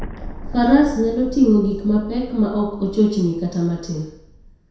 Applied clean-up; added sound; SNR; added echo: none; Explosion; 14 dB; reverberation time 0.7 s.